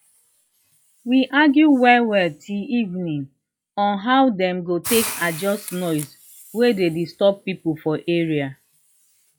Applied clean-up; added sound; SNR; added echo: classical method log-MMSE.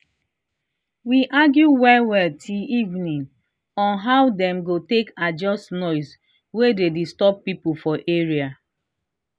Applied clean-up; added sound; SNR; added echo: none; none; none; none.